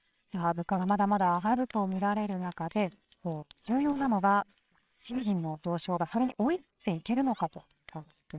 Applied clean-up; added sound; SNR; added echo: neural separator model SepFormer WHAMR!.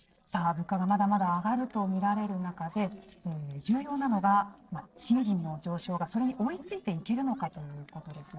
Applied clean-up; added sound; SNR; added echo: neural separator model SepFormer DNS4.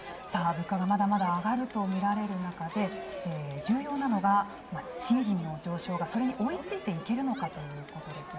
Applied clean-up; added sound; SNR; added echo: none; Crowd; 12 dB; reverberation time 2.4 s.